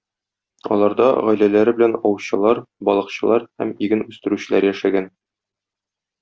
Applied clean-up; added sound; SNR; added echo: none; none; none; none.